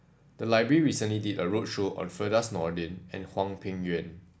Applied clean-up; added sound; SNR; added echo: none; none; none; none.